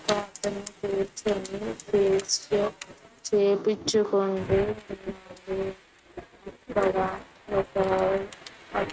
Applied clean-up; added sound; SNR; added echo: neural mask model RNNoise.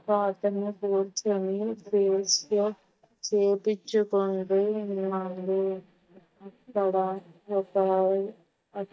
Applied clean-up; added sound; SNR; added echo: neural mask model DeepFilterNet 3.